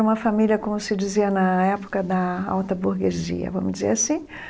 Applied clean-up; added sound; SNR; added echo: none; none; none; none.